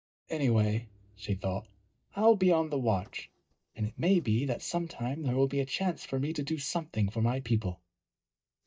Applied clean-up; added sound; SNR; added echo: neural mask model DeepFilterNet 3.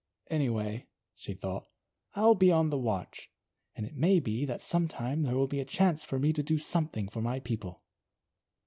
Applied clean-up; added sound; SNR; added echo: none; none; none; none.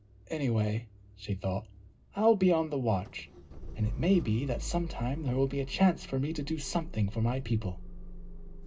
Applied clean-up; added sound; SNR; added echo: none; Idling / Engine starting / Motor vehicle (road); 11 dB; reverberation time 0.2 s.